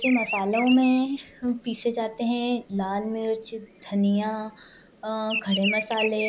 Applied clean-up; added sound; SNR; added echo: none; Bird vocalization, bird call, bird song; 10 dB; none.